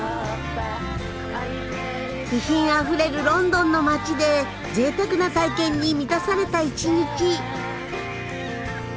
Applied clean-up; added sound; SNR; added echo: none; Livestock, farm animals, working animals; 17 dB; none.